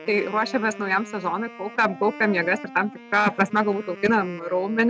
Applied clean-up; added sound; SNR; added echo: none; Wind instrument, woodwind instrument; 17 dB; none.